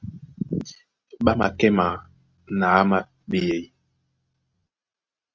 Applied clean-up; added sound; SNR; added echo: neural mask model RNNoise.